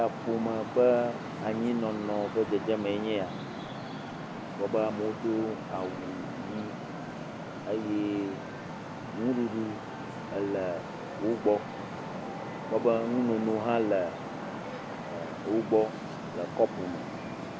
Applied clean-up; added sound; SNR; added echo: none; Traffic noise, roadway noise; 7 dB; none.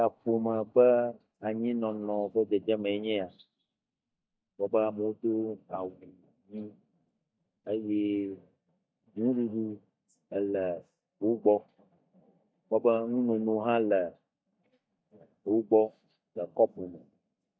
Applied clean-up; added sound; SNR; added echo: neural mask model DeepFilterNet 3.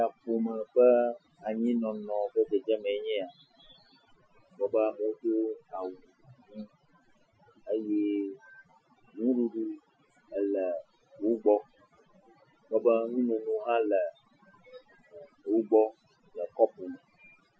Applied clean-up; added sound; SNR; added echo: classical method Wiener filter.